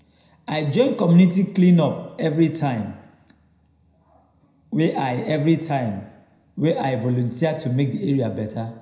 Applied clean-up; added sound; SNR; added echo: none; none; none; reverberation time 0.8 s.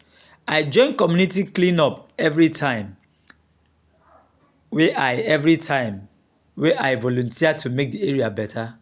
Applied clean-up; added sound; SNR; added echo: none; none; none; none.